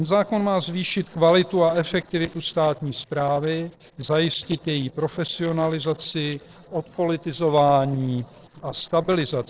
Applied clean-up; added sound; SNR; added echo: neural separator model SepFormer DNS4.